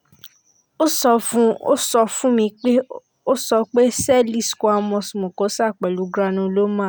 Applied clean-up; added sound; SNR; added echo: none; none; none; none.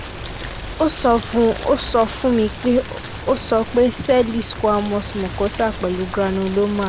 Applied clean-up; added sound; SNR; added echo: none; Rain; 10 dB; none.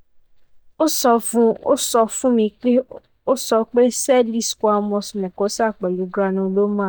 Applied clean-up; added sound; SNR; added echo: neural mask model DeepFilterNet 3.